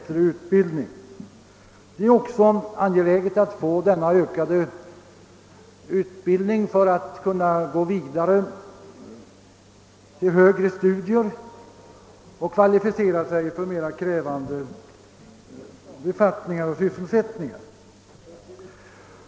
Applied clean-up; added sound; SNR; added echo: none; none; none; none.